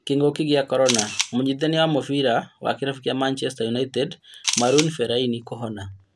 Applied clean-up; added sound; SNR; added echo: none; Camera; 5 dB; none.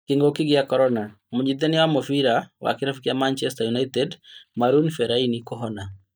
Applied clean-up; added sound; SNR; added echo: neural mask model DeepFilterNet 3.